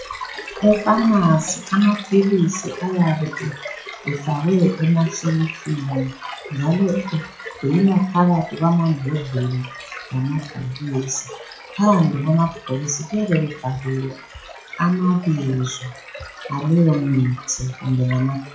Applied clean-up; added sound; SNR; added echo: classical method WPE with log-MMSE.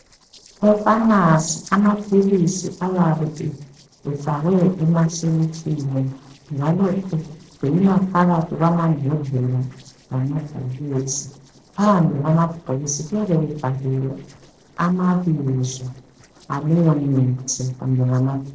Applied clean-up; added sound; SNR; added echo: neural separator model SepFormer DNS4.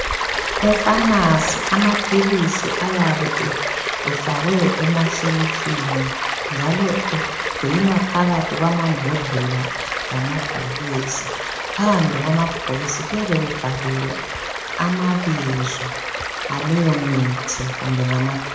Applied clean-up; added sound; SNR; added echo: none; Stream; 4 dB; reverberation time 0.7 s.